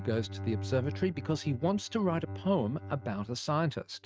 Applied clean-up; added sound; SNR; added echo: neural mask model RNNoise.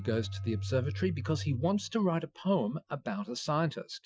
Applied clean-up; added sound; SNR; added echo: classical method Wiener filter.